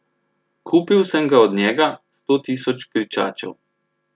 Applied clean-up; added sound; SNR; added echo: none; none; none; none.